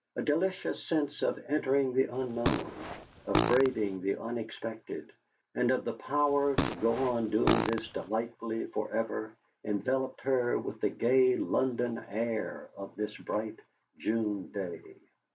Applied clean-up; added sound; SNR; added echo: none; Fart; 2 dB; none.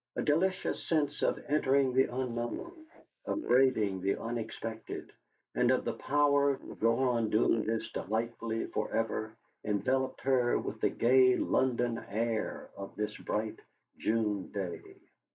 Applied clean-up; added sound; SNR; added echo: neural mask model Resemble Enhance denoiser.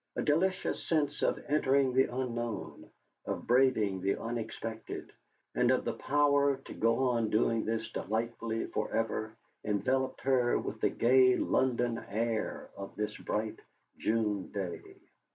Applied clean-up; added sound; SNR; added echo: none; none; none; none.